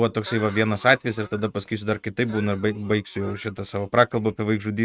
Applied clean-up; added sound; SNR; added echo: neural mask model RNNoise.